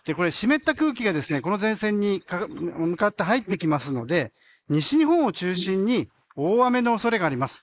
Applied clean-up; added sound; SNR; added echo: neural mask model Resemble Enhance denoiser.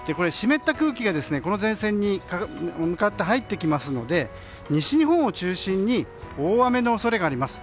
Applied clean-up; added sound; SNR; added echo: none; none; none; none.